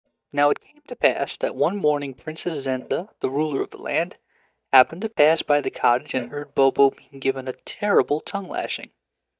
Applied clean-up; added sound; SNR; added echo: neural mask model DeepFilterNet 3.